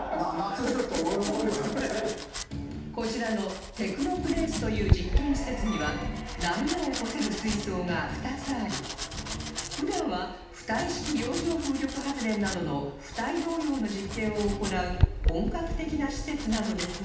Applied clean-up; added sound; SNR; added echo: none; Domestic sounds, home sounds; 4 dB; reverberation time 0.8 s.